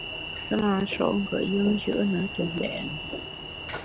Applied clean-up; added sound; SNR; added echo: none; Train; 9 dB; none.